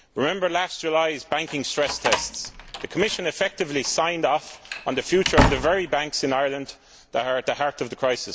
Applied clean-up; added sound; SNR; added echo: none; Slam; 6 dB; none.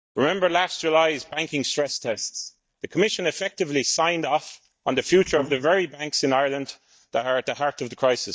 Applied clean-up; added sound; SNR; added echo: neural mask model DeepFilterNet 3.